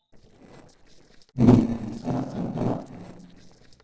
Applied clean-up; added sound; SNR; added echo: neural separator model SepFormer DNS4.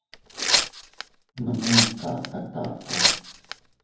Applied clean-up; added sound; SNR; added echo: none; Tearing; -4 dB; reverberation time 0.9 s.